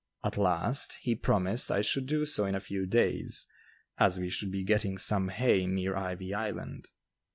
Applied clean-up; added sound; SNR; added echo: none; none; none; none.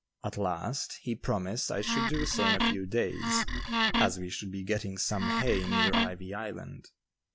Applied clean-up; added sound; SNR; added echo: none; Wood; -3 dB; none.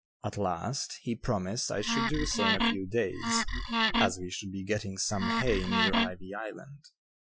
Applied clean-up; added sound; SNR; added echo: classical method Wiener filter.